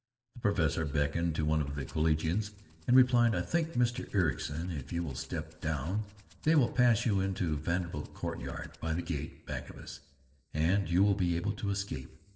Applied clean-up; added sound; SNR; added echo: neural separator model SepFormer DNS4.